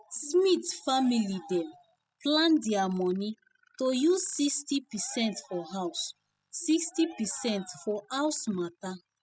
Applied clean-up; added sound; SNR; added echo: classical method spectral subtraction.